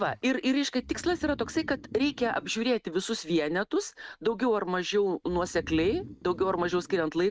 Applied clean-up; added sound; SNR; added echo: neural mask model RNNoise.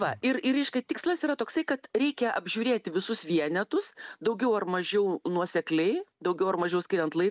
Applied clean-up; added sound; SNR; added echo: none; none; none; none.